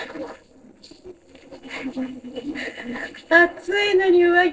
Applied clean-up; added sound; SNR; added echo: neural separator model SepFormer DNS4.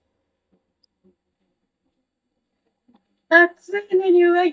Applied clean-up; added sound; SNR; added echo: neural mask model DeepFilterNet 3.